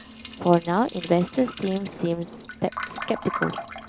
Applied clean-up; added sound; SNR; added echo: none; Liquid; 11 dB; none.